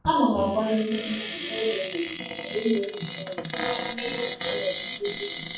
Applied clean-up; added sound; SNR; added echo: classical method WPE with log-MMSE.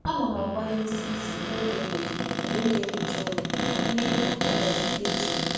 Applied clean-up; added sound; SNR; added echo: none; Cupboard open or close; -2 dB; reverberation time 1.2 s.